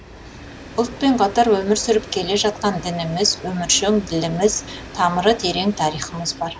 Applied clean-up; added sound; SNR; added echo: none; Train; 15 dB; none.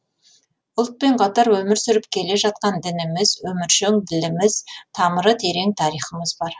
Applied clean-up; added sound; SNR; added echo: none; none; none; none.